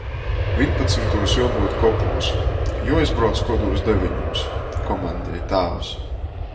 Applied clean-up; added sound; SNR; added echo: none; Aircraft; -2 dB; reverberation time 0.8 s.